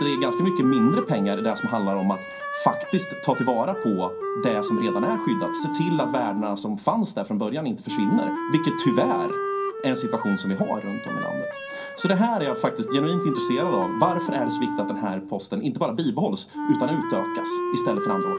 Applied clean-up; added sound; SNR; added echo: none; Wind instrument, woodwind instrument; 4 dB; reverberation time 0.3 s.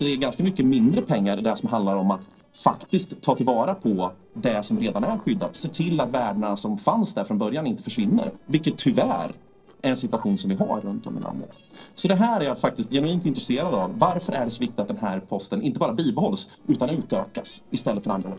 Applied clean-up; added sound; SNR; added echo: neural separator model SepFormer DNS4.